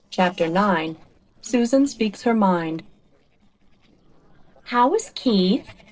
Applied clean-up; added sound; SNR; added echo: neural separator model SepFormer DNS4.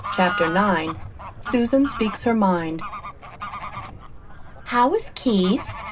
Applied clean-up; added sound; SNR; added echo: none; Bird / Fowl; 9 dB; reverberation time 0.2 s.